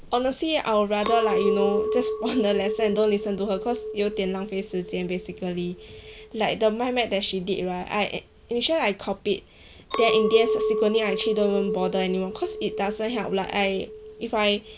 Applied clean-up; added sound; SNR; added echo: none; Chink, clink; 5 dB; none.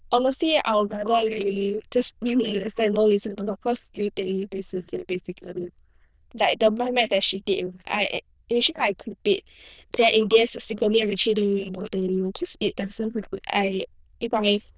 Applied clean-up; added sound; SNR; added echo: neural diffusion model UNIVERSE++.